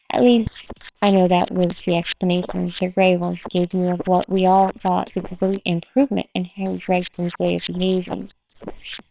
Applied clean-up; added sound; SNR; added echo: neural separator model SepFormer WHAMR!.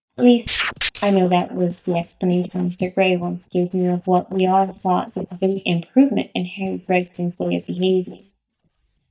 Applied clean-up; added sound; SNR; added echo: neural mask model DeepFilterNet 3.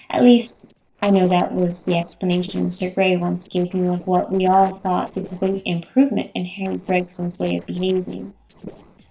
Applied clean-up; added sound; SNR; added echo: neural separator model SepFormer DNS4.